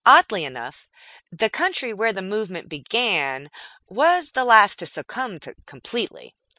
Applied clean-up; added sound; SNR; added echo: none; none; none; none.